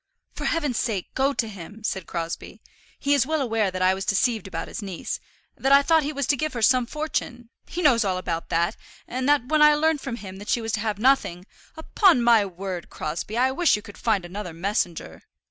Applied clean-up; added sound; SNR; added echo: none; none; none; none.